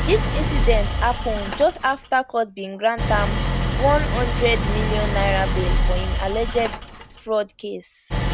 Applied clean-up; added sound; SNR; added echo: none; Idling; -1 dB; none.